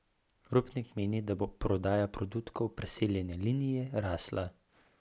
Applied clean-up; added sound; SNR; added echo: none; none; none; none.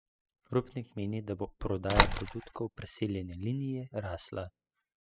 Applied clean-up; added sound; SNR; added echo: classical method spectral subtraction.